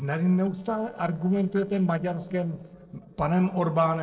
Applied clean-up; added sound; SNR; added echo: neural separator model SepFormer DNS4.